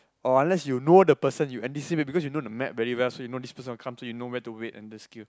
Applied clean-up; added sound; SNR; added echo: none; none; none; none.